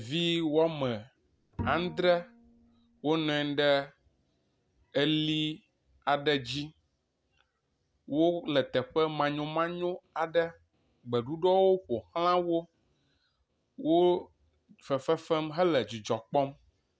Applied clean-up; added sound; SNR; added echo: none; Bowed string instrument; 14 dB; none.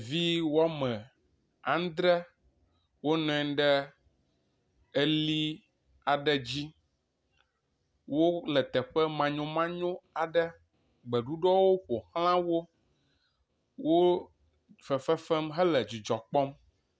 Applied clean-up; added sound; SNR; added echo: none; none; none; none.